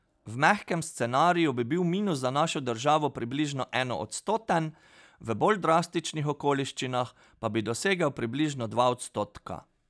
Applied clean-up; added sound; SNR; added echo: none; none; none; none.